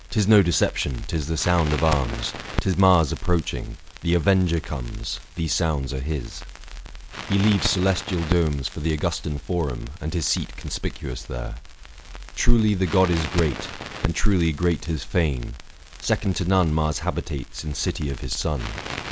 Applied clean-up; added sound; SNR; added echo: none; Crackle; 12 dB; none.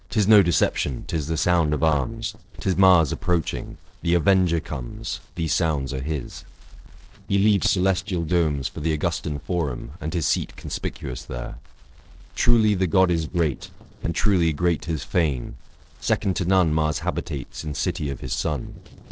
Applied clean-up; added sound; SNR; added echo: neural separator model SepFormer DNS4.